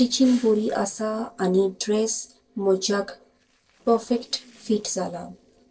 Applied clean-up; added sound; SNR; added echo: neural separator model SepFormer DNS4.